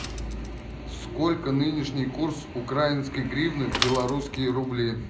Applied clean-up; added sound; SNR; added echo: none; Mechanisms / Bicycle; 11 dB; reverberation time 0.5 s.